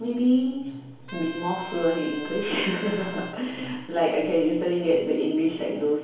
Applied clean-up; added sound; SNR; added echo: none; Trumpet; 15 dB; reverberation time 2.2 s.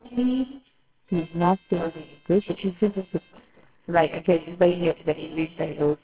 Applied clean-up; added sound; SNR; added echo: neural separator model SepFormer WHAMR!.